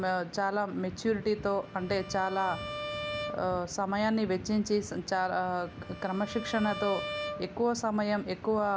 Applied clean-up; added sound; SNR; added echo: none; Bowed string instrument; 12 dB; none.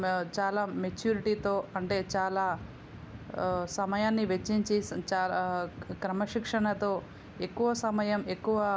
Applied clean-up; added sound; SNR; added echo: none; none; none; none.